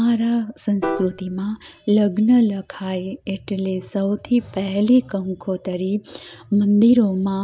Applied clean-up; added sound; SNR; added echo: none; Piano; 13 dB; none.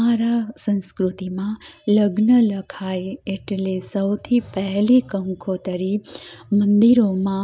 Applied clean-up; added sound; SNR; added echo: none; none; none; none.